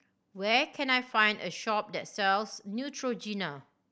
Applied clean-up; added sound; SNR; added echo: none; none; none; none.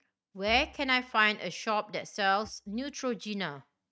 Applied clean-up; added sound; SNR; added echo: neural mask model RNNoise.